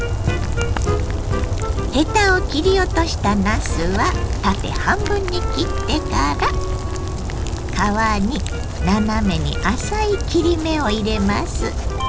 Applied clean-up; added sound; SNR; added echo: none; Rain; 1 dB; none.